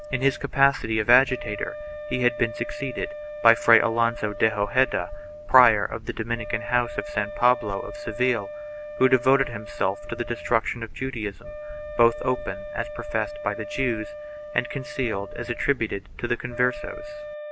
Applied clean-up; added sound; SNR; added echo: none; Wind instrument, woodwind instrument; 12 dB; none.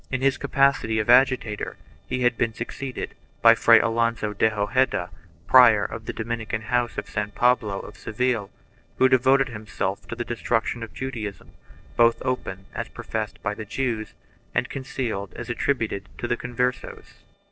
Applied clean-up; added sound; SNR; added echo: neural separator model SepFormer DNS4.